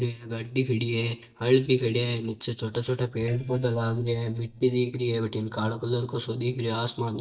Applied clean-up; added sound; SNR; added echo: neural mask model DeepFilterNet 3.